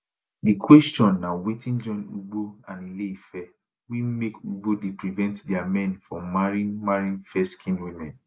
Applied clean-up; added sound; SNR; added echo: none; none; none; none.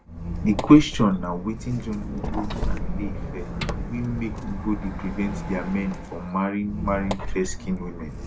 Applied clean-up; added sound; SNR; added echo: none; Squeak; 5 dB; none.